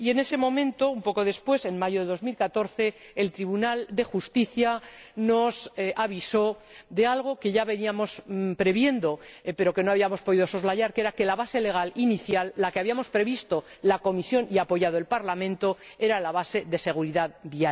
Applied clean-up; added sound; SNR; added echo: none; none; none; none.